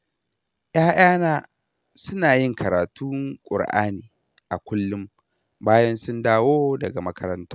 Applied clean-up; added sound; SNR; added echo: none; none; none; none.